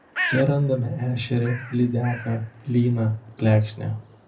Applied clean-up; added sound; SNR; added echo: none; Bird; 12 dB; reverberation time 0.4 s.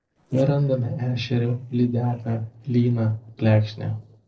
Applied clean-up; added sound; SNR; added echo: neural separator model SepFormer DNS4.